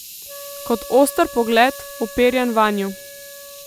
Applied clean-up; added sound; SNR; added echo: none; Hiss + Wind instrument, woodwind instrument; 15 dB; none.